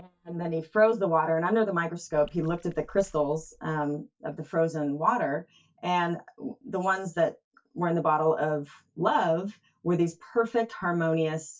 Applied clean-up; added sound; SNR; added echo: neural mask model DeepFilterNet 3.